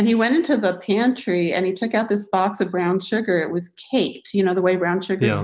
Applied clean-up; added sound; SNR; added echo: none; none; none; none.